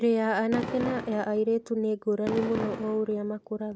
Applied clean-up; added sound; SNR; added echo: none; Fireworks; 9 dB; none.